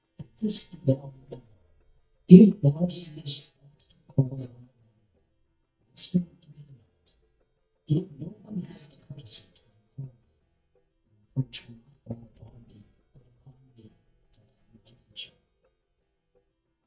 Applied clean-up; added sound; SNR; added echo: neural mask model DeepFilterNet 3.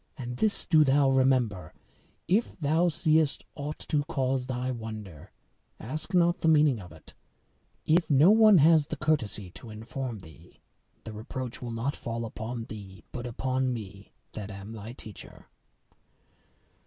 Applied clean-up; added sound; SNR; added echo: none; none; none; none.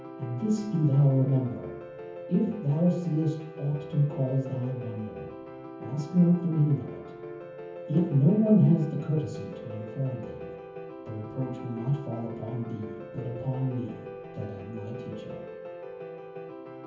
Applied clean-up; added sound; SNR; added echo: none; Piano; 12 dB; reverberation time 0.7 s.